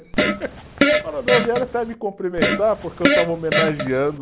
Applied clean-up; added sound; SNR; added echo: none; Fart; -2 dB; none.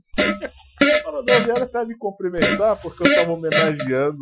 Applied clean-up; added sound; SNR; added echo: classical method Wiener filter.